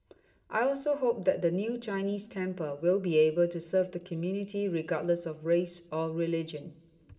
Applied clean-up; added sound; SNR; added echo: none; none; none; reverberation time 1.4 s.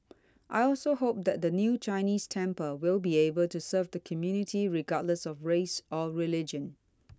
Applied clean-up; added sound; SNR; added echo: none; none; none; none.